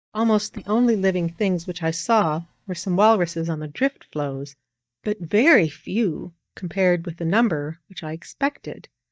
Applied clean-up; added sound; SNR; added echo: neural mask model DeepFilterNet 3.